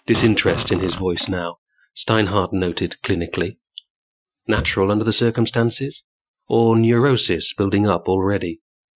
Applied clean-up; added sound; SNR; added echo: classical method Wiener filter.